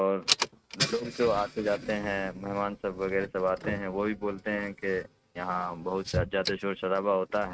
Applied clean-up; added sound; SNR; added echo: neural mask model RNNoise.